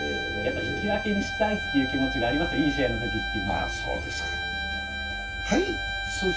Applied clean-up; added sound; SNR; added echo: none; Bowed string instrument; 3 dB; reverberation time 0.2 s.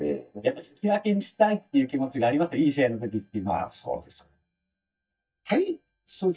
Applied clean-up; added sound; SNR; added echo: neural mask model DeepFilterNet 3.